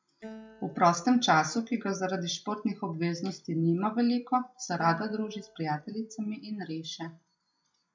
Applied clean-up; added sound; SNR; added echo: classical method WPE with log-MMSE.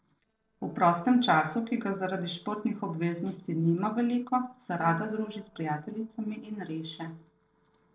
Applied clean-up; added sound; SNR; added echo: neural separator model SepFormer DNS4.